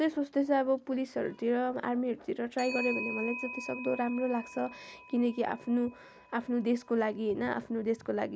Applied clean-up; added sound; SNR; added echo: none; Clock; 14 dB; none.